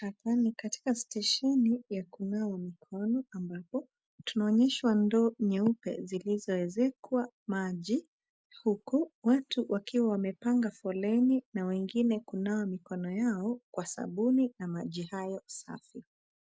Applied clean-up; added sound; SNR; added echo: none; none; none; none.